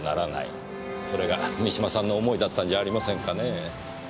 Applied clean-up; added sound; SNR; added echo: none; none; none; none.